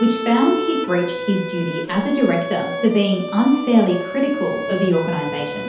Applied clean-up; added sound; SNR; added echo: none; Bowed string instrument; 8 dB; reverberation time 2.2 s.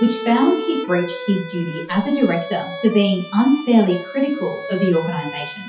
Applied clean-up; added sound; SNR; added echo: classical method WPE with log-MMSE.